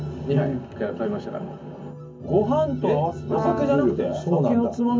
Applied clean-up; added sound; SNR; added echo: none; Brass instrument; 9 dB; reverberation time 0.3 s.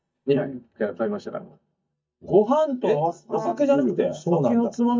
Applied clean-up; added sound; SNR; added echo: neural mask model DeepFilterNet 3.